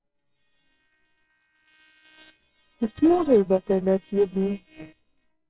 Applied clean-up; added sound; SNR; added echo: neural separator model SepFormer WHAMR!.